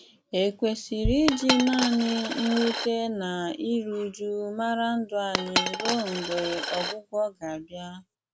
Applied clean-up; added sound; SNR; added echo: none; Coin (dropping) + Bass drum; 5 dB; none.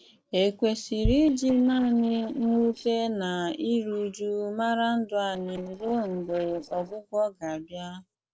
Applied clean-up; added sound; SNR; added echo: neural separator model SepFormer DNS4.